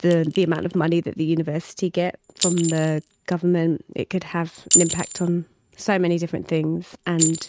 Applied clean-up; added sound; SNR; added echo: neural mask model RNNoise.